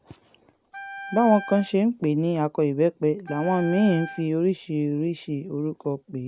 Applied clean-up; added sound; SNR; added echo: none; Wind instrument, woodwind instrument; 16 dB; none.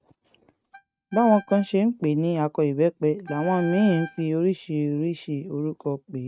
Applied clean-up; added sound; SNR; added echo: neural mask model RNNoise.